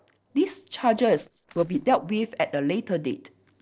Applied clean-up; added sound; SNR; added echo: neural separator model SepFormer DNS4.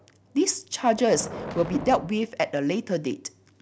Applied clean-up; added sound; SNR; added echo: none; Boom; 12 dB; none.